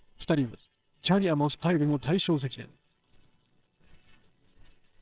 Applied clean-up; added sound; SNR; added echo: neural separator model SepFormer WHAMR!.